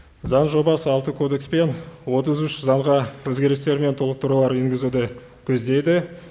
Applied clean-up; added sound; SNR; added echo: none; none; none; none.